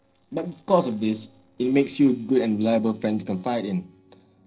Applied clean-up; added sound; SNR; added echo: neural separator model SepFormer DNS4.